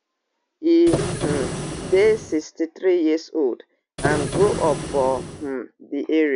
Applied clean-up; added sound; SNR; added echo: none; Printer; 5 dB; none.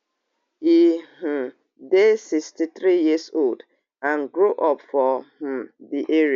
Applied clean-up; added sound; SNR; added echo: none; none; none; none.